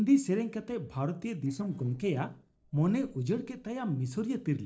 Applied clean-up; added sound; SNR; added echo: neural separator model SepFormer DNS4.